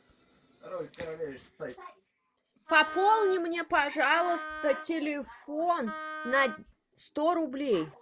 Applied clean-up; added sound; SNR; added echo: none; Wind instrument, woodwind instrument; 11 dB; none.